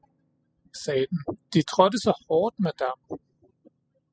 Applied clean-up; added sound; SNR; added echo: classical method spectral subtraction.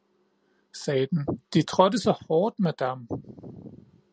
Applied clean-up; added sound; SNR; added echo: none; none; none; none.